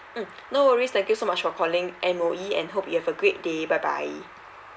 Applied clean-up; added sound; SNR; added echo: none; none; none; none.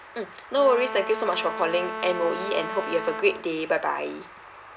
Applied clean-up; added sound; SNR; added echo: none; Brass instrument; 8 dB; none.